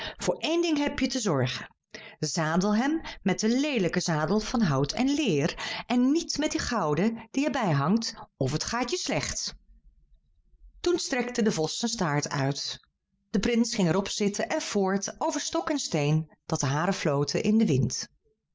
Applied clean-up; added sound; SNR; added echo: none; none; none; none.